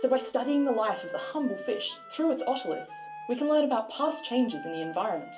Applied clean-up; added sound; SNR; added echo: none; Wind instrument, woodwind instrument; 14 dB; reverberation time 0.2 s.